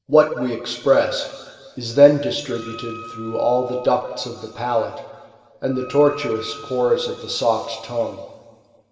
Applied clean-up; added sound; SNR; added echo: none; Wind instrument, woodwind instrument; 20 dB; reverberation time 2.2 s.